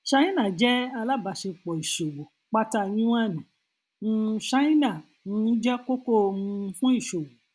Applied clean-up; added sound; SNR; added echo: none; none; none; none.